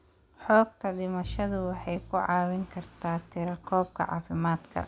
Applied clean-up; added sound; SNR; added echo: none; Bowed string instrument; 16 dB; none.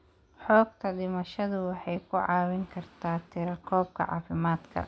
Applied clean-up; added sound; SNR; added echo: none; none; none; none.